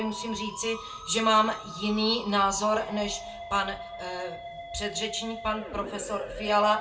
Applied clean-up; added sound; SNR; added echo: none; Musical instrument; 12 dB; reverberation time 0.2 s.